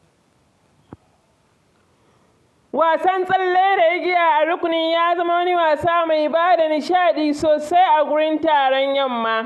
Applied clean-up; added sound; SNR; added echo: none; none; none; none.